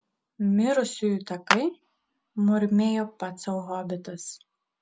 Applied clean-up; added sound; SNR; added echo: none; Clapping; 5 dB; none.